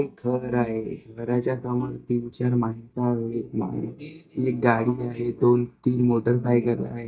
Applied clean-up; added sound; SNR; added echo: neural mask model DeepFilterNet 3.